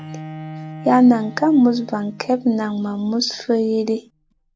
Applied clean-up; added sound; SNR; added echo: none; Bowed string instrument; 18 dB; none.